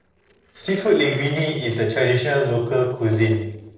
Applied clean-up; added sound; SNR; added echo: neural separator model SepFormer DNS4.